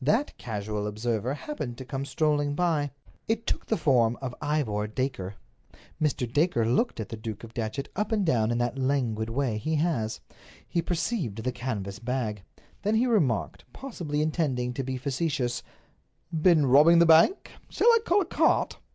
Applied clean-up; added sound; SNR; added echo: none; none; none; none.